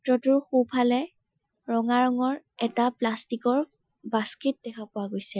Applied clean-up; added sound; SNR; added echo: classical method Wiener filter.